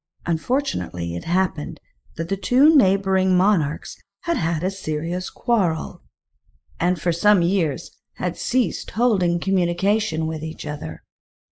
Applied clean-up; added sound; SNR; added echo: neural mask model Resemble Enhance denoiser.